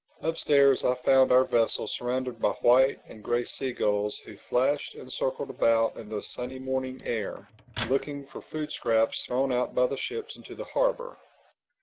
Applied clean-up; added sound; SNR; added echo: none; Microwave oven; 16 dB; none.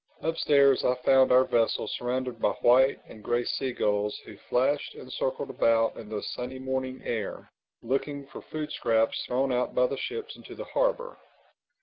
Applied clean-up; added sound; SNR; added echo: none; none; none; none.